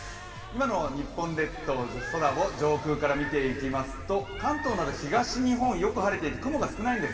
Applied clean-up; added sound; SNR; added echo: none; Bird; 13 dB; reverberation time 2.4 s.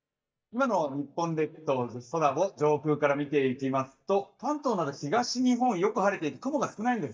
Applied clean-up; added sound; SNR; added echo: neural mask model DeepFilterNet 3.